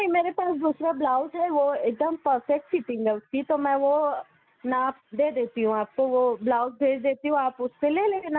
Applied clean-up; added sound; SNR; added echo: none; none; none; none.